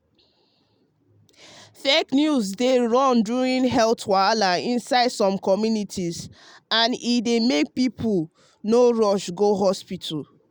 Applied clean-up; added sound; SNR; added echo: none; none; none; none.